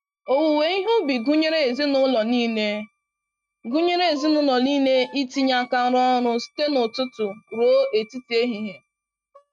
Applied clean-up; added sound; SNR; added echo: neural mask model RNNoise.